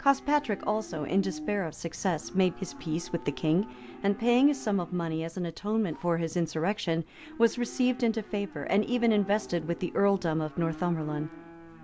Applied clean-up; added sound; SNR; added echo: none; Livestock, farm animals, working animals; 17 dB; none.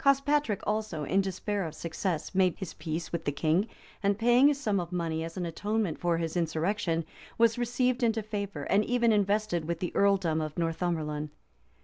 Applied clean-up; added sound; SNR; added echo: none; none; none; none.